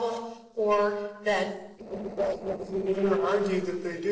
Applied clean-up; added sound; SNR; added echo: neural separator model SepFormer DNS4.